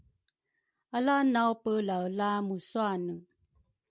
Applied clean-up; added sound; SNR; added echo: none; none; none; none.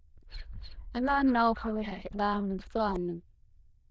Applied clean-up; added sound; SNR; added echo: neural diffusion model UNIVERSE++.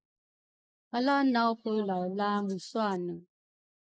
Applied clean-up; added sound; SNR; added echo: neural mask model Resemble Enhance denoiser.